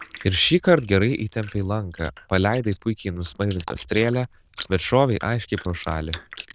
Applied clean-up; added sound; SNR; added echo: neural diffusion model UNIVERSE++.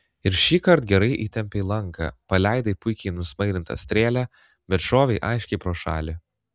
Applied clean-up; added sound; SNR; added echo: none; none; none; none.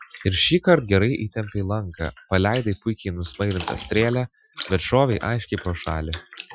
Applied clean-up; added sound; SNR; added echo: classical method Wiener filter.